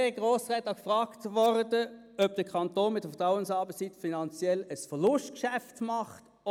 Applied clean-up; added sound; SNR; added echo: none; none; none; none.